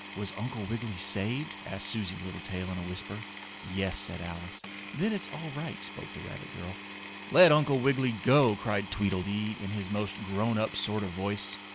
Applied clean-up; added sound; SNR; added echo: none; Power tool; 13 dB; none.